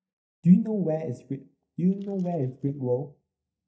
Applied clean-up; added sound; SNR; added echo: neural mask model DeepFilterNet 3.